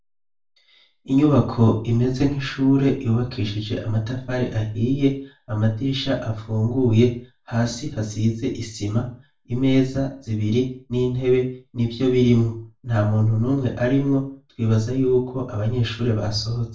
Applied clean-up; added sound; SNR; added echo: none; none; none; reverberation time 0.3 s.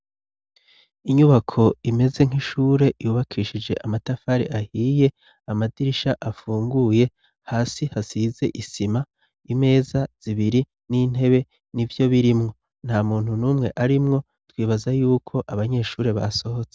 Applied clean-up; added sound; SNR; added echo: none; none; none; none.